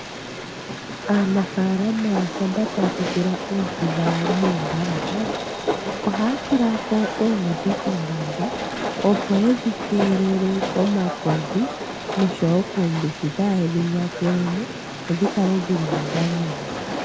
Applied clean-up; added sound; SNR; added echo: none; Train; 5 dB; none.